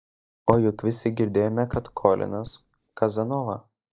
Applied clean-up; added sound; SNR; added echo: neural mask model DeepFilterNet 3.